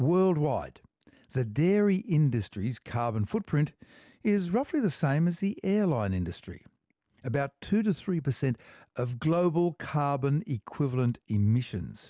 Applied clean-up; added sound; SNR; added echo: none; none; none; none.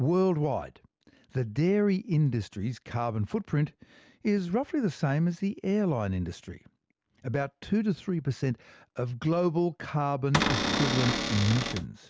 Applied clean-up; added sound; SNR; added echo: none; Cupboard open or close / Door; 0 dB; none.